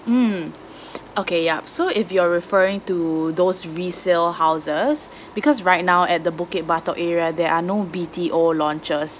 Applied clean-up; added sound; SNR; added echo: none; none; none; none.